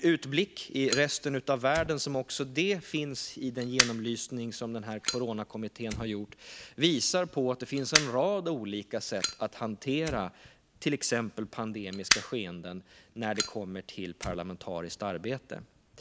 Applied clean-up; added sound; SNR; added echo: none; Fire; 6 dB; none.